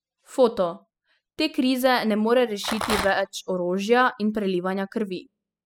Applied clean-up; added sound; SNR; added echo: classical method spectral subtraction.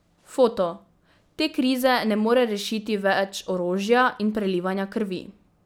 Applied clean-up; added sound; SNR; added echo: none; none; none; none.